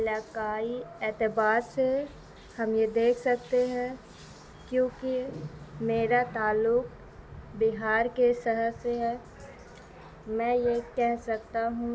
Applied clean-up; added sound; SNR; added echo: none; none; none; none.